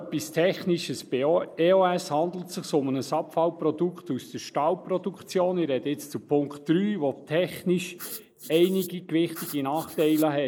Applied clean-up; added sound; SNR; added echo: neural mask model Resemble Enhance denoiser.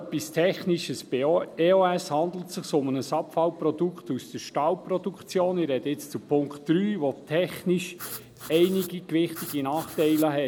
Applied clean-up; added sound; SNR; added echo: none; Writing; 15 dB; none.